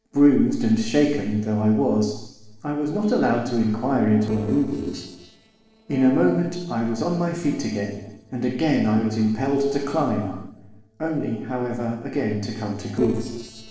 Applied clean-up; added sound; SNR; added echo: neural separator model SepFormer DNS4.